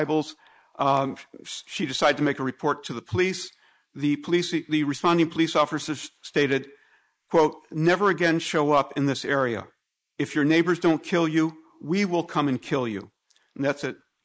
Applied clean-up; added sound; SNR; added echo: neural mask model Resemble Enhance denoiser.